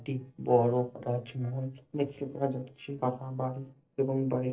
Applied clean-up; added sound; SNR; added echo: neural separator model SepFormer DNS4.